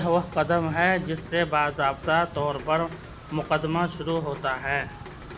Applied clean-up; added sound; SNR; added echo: none; Rain; 17 dB; none.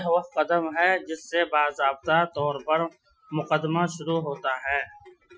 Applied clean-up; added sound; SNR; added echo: classical method Wiener filter.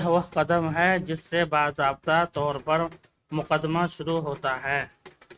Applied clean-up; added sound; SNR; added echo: neural mask model RNNoise.